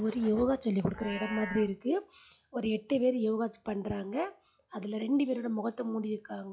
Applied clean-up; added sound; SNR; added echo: classical method log-MMSE.